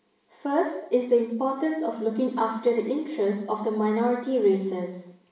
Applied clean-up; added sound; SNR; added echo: none; none; none; reverberation time 0.7 s.